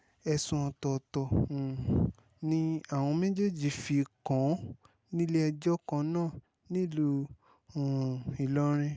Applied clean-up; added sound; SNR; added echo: none; none; none; none.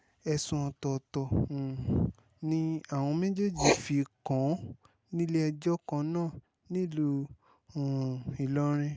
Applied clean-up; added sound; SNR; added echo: none; Writing; 10 dB; none.